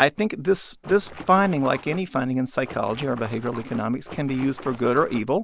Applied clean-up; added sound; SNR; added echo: none; Water / Splash, splatter; 16 dB; none.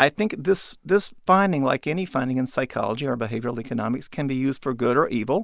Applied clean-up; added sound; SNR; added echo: none; none; none; none.